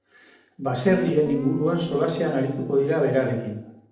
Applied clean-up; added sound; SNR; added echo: neural separator model SepFormer DNS4.